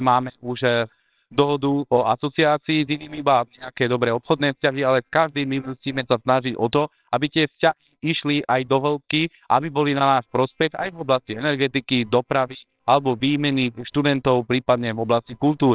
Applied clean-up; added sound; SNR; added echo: neural separator model SepFormer WHAMR!.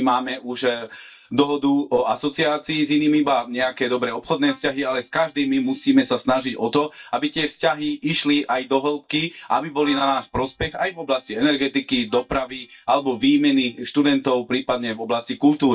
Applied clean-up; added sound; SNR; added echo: neural mask model DeepFilterNet 3.